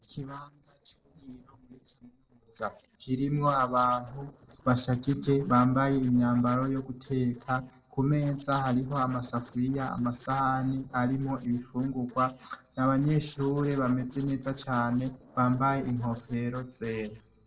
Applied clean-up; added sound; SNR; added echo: neural separator model SepFormer DNS4.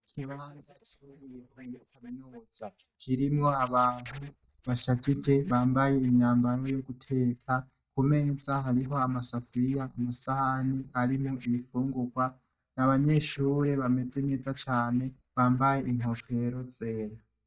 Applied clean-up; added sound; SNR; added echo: neural mask model DeepFilterNet 3.